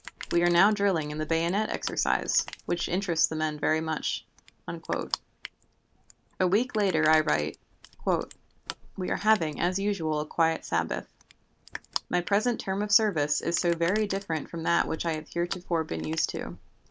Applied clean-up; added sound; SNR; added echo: none; Crushing; 16 dB; none.